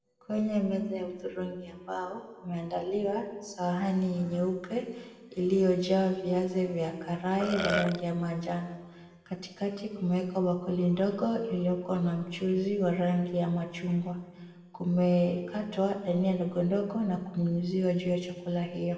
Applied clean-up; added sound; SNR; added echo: none; Burping, eructation; 3 dB; reverberation time 1.2 s.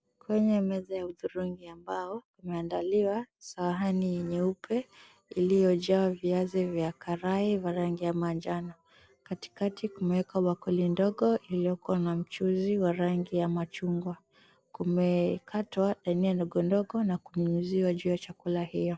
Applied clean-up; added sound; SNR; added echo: none; none; none; none.